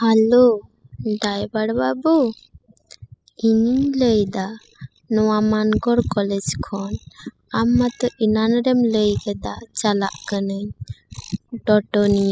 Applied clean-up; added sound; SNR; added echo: classical method spectral subtraction.